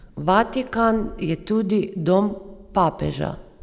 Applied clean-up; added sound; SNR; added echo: none; Thunder / Rain; 20 dB; none.